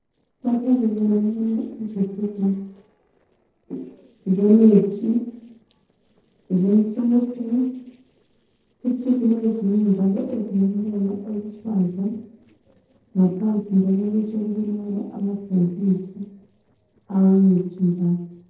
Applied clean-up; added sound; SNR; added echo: neural separator model SepFormer DNS4.